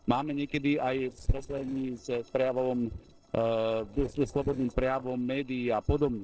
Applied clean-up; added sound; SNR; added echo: neural separator model SepFormer DNS4.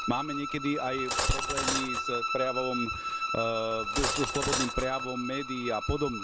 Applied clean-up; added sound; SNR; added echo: none; Cutlery, silverware + Bowed string instrument; 1 dB; none.